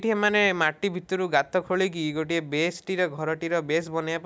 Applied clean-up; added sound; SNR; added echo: none; none; none; none.